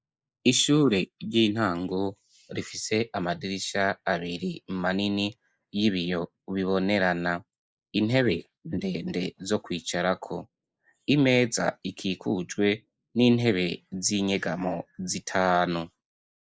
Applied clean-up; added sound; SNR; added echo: neural mask model Resemble Enhance denoiser.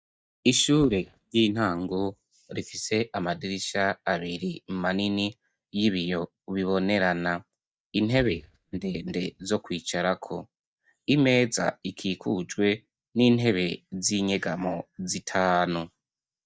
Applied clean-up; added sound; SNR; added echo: neural mask model DeepFilterNet 3.